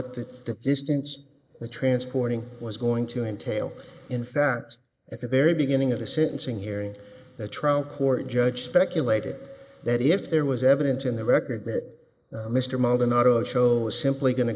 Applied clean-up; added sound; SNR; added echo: neural mask model Resemble Enhance denoiser.